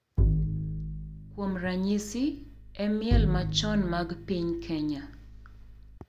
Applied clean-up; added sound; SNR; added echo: none; Bowed string instrument; -1 dB; none.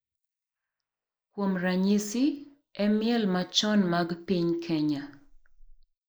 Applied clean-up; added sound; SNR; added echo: neural mask model Resemble Enhance denoiser.